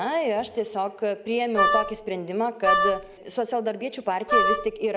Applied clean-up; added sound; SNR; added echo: none; Wind instrument, woodwind instrument; -3 dB; none.